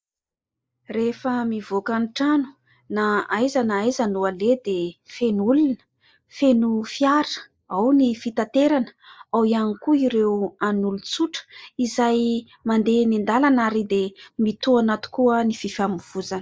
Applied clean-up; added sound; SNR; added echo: neural mask model Resemble Enhance denoiser.